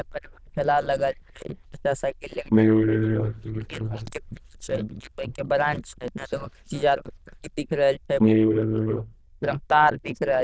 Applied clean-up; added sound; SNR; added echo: neural diffusion model UNIVERSE++.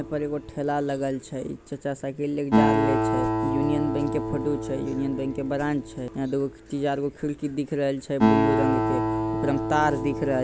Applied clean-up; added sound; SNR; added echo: none; Acoustic guitar; 0 dB; none.